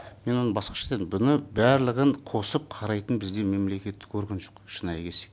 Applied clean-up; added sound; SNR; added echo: none; none; none; none.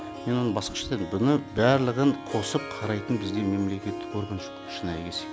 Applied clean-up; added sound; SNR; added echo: none; Harp; 10 dB; none.